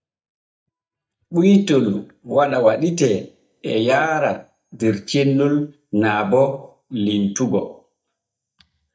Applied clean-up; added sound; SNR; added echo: neural mask model DeepFilterNet 3.